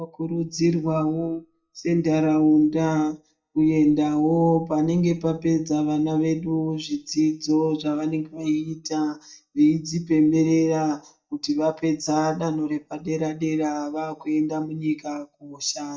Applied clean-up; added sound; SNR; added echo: neural mask model DeepFilterNet 3.